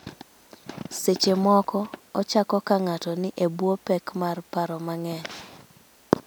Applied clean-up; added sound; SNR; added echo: none; none; none; none.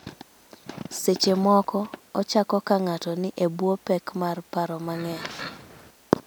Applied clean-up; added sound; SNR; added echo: none; Livestock, farm animals, working animals; 14 dB; none.